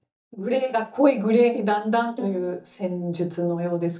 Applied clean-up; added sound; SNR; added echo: neural mask model DeepFilterNet 3.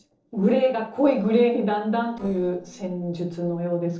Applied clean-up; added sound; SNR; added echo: neural separator model SepFormer DNS4.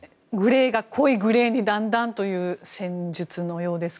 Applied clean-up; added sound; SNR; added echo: none; none; none; none.